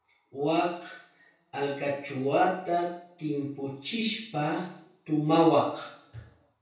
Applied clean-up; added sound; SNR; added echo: none; none; none; reverberation time 0.6 s.